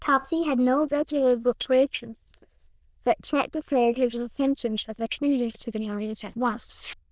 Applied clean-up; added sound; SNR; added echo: neural diffusion model UNIVERSE++.